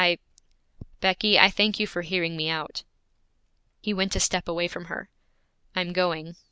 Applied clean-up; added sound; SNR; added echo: none; none; none; none.